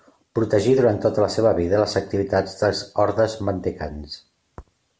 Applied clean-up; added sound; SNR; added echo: none; none; none; none.